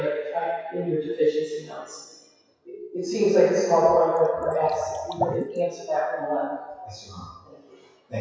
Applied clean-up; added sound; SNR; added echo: classical method WPE with log-MMSE.